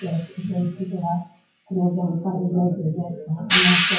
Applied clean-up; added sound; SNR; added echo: classical method WPE with log-MMSE.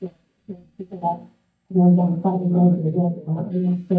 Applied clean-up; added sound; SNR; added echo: neural mask model DeepFilterNet 3.